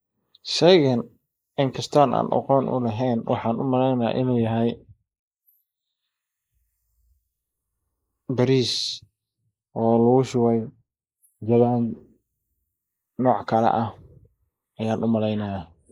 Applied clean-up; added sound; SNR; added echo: neural mask model Resemble Enhance denoiser.